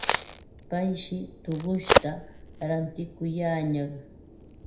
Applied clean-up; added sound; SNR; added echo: none; Crack; -1 dB; reverberation time 0.5 s.